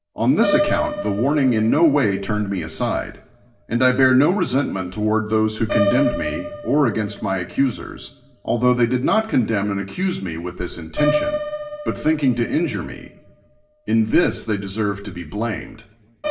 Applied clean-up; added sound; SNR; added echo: none; Piano; 9 dB; reverberation time 0.6 s.